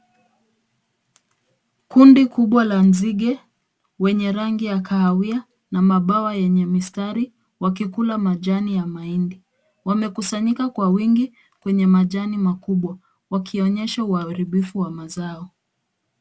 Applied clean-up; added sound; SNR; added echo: none; none; none; none.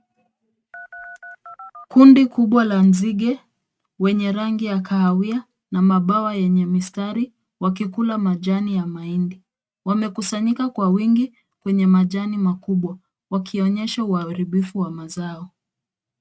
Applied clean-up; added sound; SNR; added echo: neural mask model RNNoise.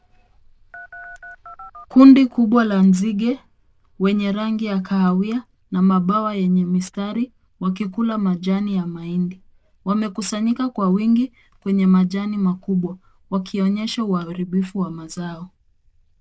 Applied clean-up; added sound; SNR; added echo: neural diffusion model UNIVERSE++.